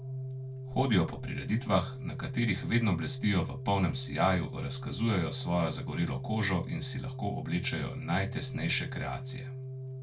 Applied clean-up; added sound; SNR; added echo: none; Organ; 7 dB; reverberation time 0.2 s.